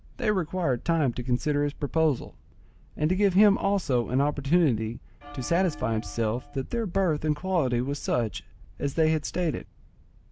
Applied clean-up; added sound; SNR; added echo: none; Bell; 18 dB; none.